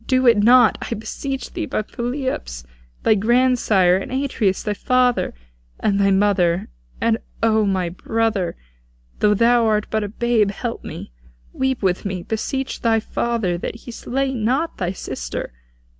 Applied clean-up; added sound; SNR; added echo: none; none; none; none.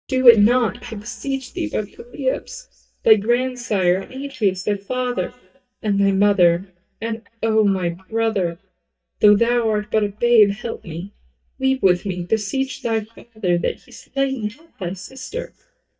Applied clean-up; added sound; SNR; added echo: neural mask model DeepFilterNet 3.